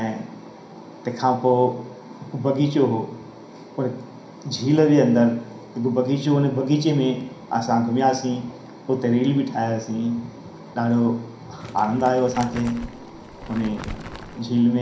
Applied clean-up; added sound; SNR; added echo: none; Crumpling, crinkling; 16 dB; reverberation time 0.5 s.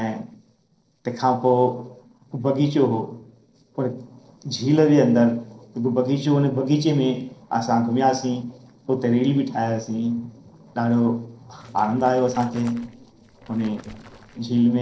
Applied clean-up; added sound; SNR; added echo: neural separator model SepFormer DNS4.